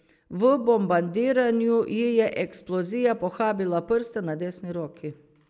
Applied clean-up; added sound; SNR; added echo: none; none; none; none.